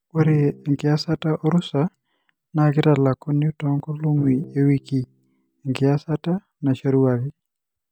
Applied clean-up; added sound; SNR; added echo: none; Bowed string instrument; 18 dB; none.